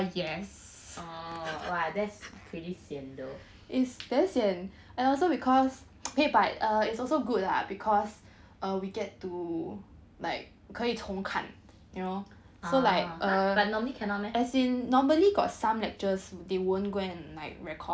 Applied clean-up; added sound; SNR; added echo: none; none; none; none.